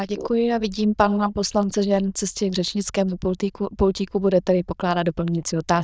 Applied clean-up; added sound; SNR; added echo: neural diffusion model UNIVERSE++.